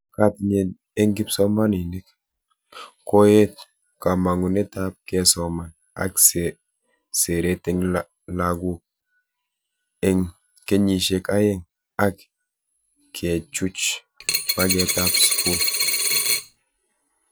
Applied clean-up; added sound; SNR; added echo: none; Coin (dropping); -1 dB; none.